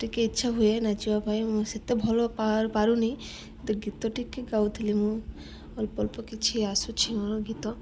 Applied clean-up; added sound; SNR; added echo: none; none; none; none.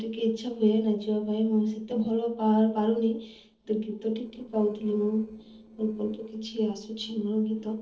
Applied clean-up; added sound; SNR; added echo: neural separator model SepFormer DNS4.